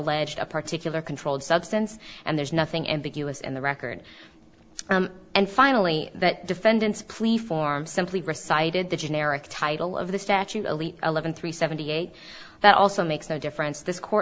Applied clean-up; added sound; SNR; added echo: none; none; none; none.